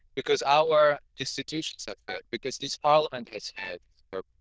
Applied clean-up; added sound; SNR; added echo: neural diffusion model UNIVERSE++.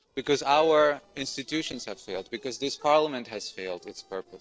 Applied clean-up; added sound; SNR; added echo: neural separator model SepFormer DNS4.